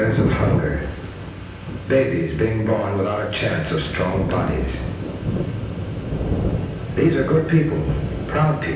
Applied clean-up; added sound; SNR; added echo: none; Thunder; 4 dB; reverberation time 0.9 s.